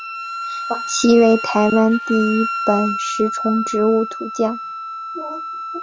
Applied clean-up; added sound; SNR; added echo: none; Wind instrument, woodwind instrument; 7 dB; none.